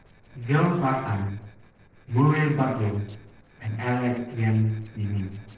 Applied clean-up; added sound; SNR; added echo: neural separator model SepFormer DNS4.